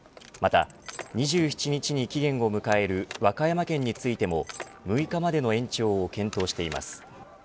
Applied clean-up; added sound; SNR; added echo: none; Car; 19 dB; none.